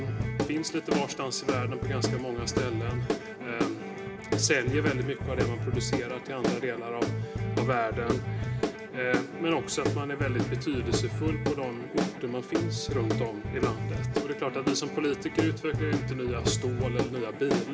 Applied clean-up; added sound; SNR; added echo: none; Guitar / Drum; -1 dB; reverberation time 2.2 s.